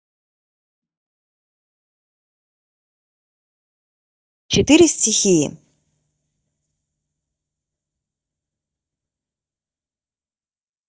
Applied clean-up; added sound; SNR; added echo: neural mask model DeepFilterNet 3.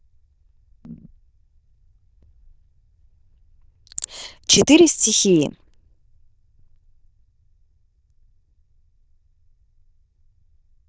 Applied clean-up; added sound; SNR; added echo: neural diffusion model UNIVERSE++.